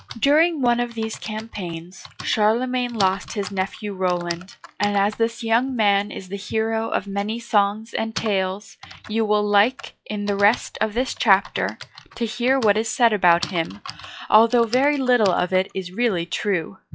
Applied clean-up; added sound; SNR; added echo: classical method log-MMSE.